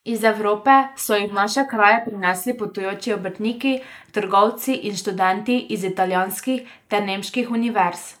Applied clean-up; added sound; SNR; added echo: neural mask model Resemble Enhance denoiser.